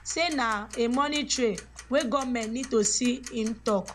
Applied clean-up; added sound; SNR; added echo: none; Tick-tock; 17 dB; none.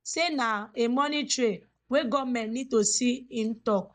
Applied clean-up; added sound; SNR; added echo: neural mask model DeepFilterNet 3.